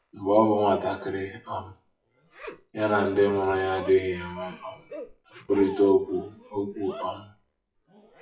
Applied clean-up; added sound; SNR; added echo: classical method WPE with log-MMSE.